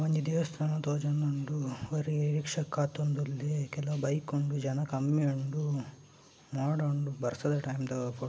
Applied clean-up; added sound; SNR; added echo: none; none; none; none.